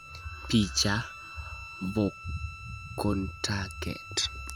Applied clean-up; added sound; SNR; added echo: none; Bowed string instrument; 14 dB; none.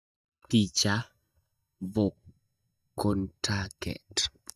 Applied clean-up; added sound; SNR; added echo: neural mask model DeepFilterNet 3.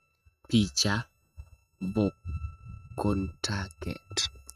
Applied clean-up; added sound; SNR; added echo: neural mask model RNNoise.